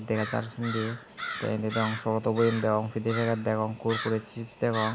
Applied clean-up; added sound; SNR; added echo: none; Crow; 11 dB; none.